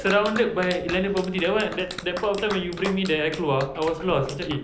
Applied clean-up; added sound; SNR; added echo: none; Clapping; 13 dB; none.